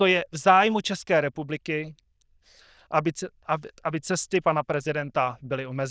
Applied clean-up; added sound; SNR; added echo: neural diffusion model UNIVERSE++.